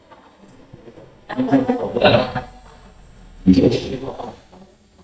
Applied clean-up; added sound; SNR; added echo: neural mask model DeepFilterNet 3.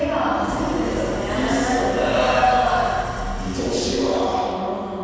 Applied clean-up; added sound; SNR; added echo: none; Idling; 12 dB; reverberation time 2.1 s.